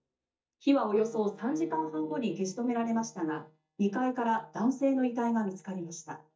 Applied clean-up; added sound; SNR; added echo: neural mask model DeepFilterNet 3.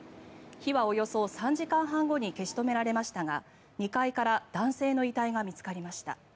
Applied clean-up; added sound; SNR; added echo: none; none; none; none.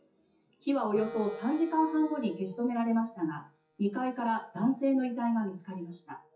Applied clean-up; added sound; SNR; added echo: classical method WPE with log-MMSE.